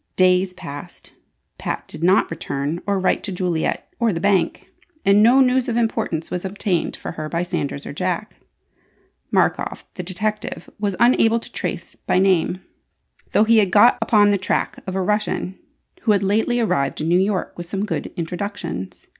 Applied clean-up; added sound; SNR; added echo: none; none; none; none.